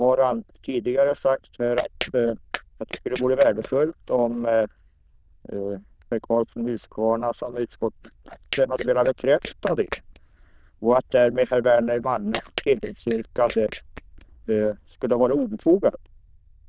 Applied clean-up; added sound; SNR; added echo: neural diffusion model UNIVERSE++.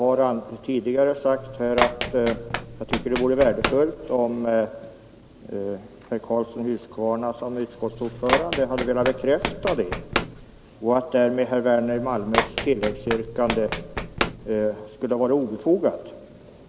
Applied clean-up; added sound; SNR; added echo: none; Run; 6 dB; none.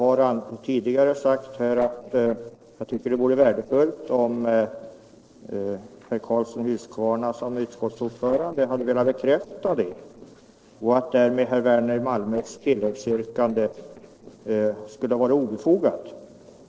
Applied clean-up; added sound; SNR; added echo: neural separator model SepFormer DNS4.